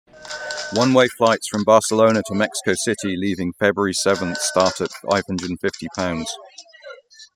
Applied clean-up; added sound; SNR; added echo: classical method spectral subtraction.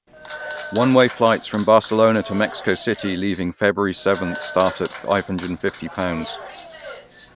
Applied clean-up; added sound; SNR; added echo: none; Applause / Clapping; 13 dB; none.